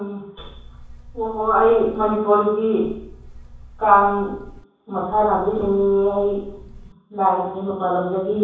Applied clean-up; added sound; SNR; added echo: none; Buzz; 19 dB; reverberation time 0.7 s.